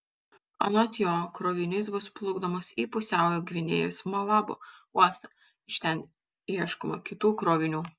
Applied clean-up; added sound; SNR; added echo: none; none; none; none.